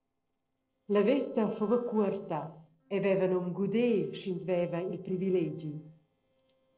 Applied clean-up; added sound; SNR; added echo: neural separator model SepFormer DNS4.